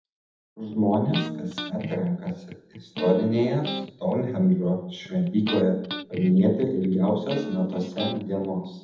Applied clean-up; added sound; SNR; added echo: none; Electric guitar; 10 dB; reverberation time 0.8 s.